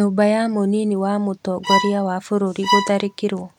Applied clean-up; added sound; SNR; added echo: none; Bowed string instrument; 3 dB; none.